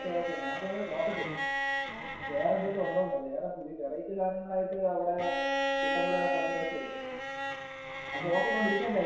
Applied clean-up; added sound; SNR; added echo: none; Bowed string instrument; 2 dB; reverberation time 0.7 s.